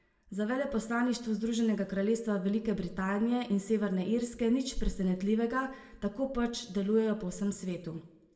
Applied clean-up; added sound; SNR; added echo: none; none; none; reverberation time 0.4 s.